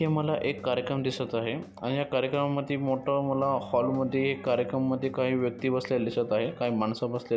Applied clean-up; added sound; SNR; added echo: none; Guitar / Drum + Bowed string instrument; 19 dB; none.